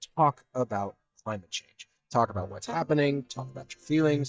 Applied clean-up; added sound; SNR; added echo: neural mask model DeepFilterNet 3.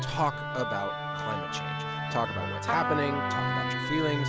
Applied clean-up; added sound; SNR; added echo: none; Musical instrument + Trumpet; -1 dB; none.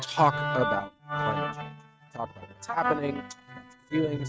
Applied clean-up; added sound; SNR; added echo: neural mask model RNNoise.